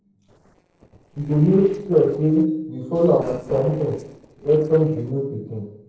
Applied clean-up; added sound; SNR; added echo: neural separator model SepFormer DNS4.